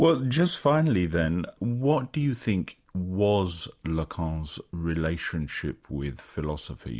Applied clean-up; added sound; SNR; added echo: none; none; none; none.